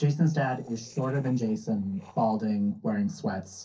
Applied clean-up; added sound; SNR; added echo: neural separator model SepFormer DNS4.